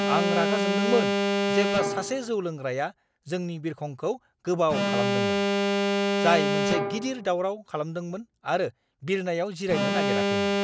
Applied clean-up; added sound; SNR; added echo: none; Alarm; -2 dB; none.